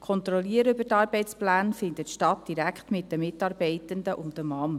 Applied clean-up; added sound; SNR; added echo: none; none; none; none.